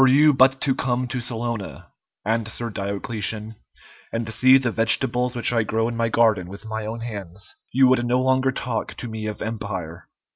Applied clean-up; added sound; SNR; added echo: none; none; none; none.